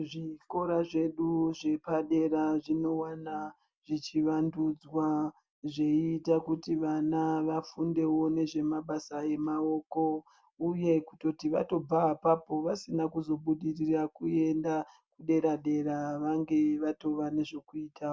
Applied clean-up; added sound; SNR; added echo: none; none; none; none.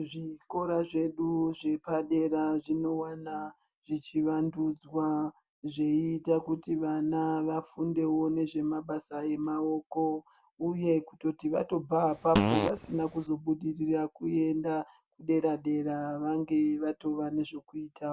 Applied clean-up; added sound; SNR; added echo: none; Fart; 0 dB; none.